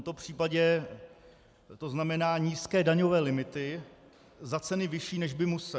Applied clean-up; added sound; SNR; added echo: none; none; none; none.